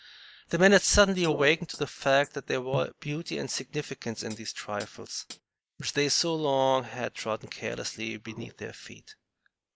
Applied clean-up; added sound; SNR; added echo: neural mask model Resemble Enhance denoiser.